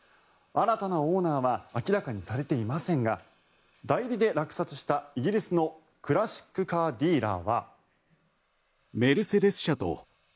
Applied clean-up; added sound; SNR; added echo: neural mask model Resemble Enhance denoiser.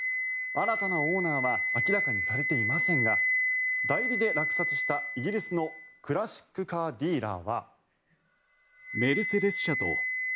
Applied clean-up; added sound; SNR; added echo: none; Wind instrument, woodwind instrument; -1 dB; none.